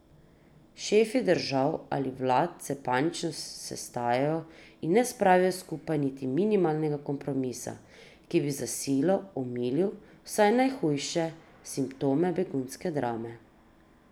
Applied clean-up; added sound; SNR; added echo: none; none; none; none.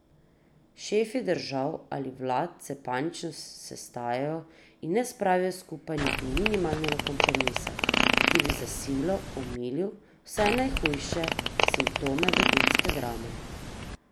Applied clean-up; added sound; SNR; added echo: none; Fart; -3 dB; none.